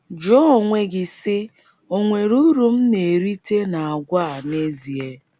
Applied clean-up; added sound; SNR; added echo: none; none; none; none.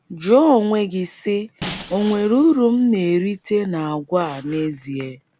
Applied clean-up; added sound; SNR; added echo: none; Shatter; 19 dB; none.